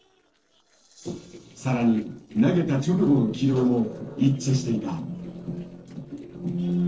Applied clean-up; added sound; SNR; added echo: neural separator model SepFormer DNS4.